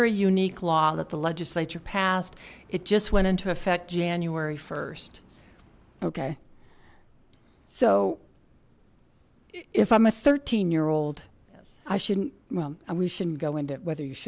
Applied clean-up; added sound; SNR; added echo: none; none; none; none.